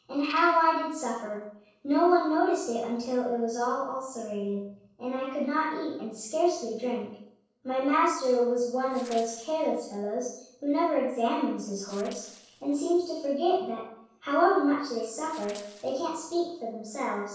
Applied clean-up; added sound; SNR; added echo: neural separator model SepFormer DNS4.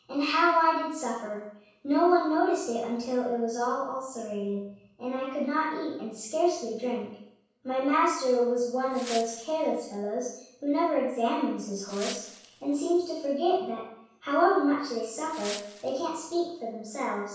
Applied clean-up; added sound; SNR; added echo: none; Wind; 15 dB; reverberation time 0.7 s.